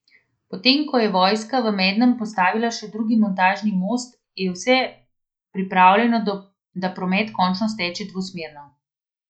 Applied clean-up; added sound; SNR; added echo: neural mask model Resemble Enhance denoiser.